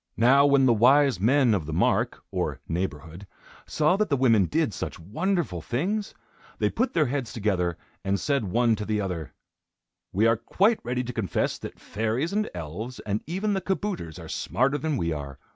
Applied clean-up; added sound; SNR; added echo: none; none; none; none.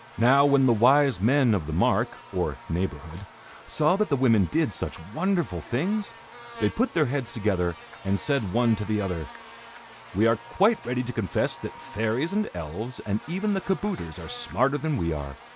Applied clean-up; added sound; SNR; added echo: none; Buzz; 19 dB; none.